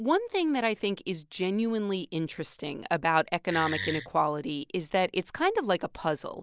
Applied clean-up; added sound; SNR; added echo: none; Wood; 6 dB; none.